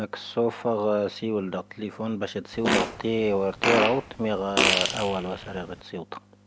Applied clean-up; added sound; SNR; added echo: none; Fart; 0 dB; none.